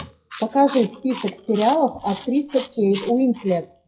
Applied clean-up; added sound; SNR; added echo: classical method WPE with log-MMSE.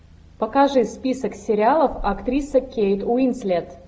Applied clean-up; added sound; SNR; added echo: none; none; none; none.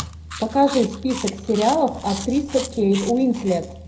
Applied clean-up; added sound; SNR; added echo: none; Chewing, mastication; 15 dB; reverberation time 0.4 s.